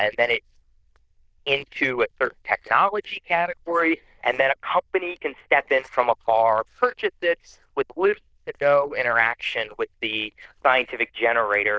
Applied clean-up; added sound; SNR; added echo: neural diffusion model UNIVERSE++.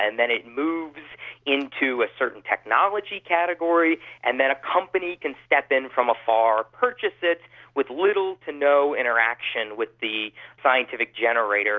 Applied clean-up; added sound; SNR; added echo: none; none; none; none.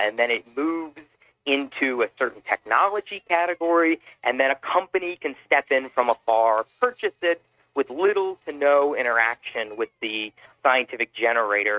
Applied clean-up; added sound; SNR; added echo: neural mask model RNNoise.